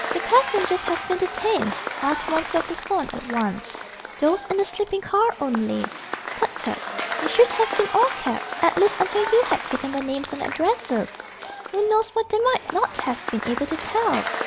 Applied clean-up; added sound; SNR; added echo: none; Applause / Crowd / Cheering; 7 dB; none.